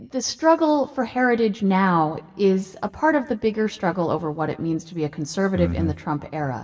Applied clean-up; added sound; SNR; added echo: none; none; none; reverberation time 2.0 s.